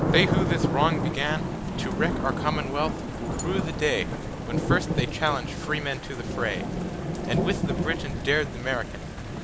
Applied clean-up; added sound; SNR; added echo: none; Thunder / Rain; -1 dB; none.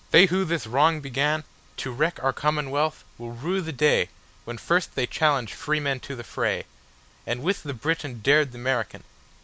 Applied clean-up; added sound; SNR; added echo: none; none; none; none.